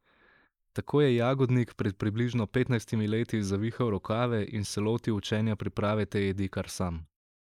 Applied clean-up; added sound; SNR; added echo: neural mask model Resemble Enhance denoiser.